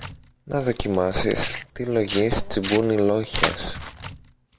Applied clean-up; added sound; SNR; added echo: none; Tearing; 9 dB; none.